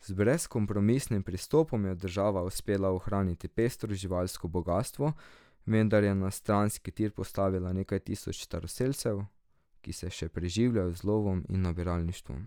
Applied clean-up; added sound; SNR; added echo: none; none; none; none.